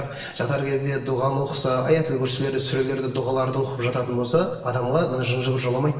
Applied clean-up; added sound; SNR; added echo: none; none; none; reverberation time 1.1 s.